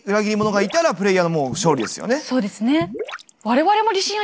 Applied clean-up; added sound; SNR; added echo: none; Gurgling / Liquid; 13 dB; none.